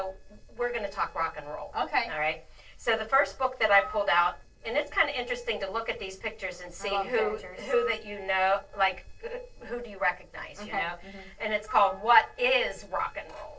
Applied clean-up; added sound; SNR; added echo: neural separator model SepFormer DNS4.